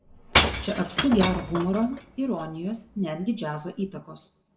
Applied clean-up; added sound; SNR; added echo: none; Shatter / Crushing; 1 dB; reverberation time 0.6 s.